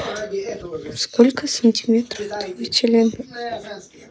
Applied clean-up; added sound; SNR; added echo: neural mask model Resemble Enhance denoiser.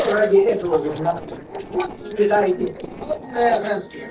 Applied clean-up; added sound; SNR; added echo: neural separator model SepFormer DNS4.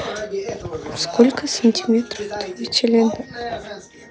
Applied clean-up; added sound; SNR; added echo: none; none; none; none.